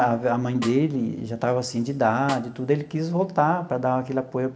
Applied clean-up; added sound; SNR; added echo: none; Snare drum; 19 dB; reverberation time 1.6 s.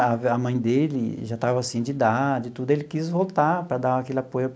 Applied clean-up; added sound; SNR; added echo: none; none; none; none.